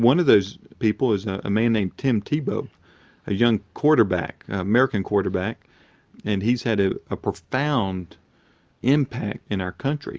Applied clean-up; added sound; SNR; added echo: none; none; none; none.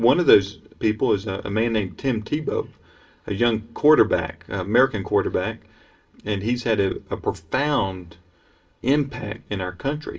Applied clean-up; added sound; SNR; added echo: none; none; none; reverberation time 0.2 s.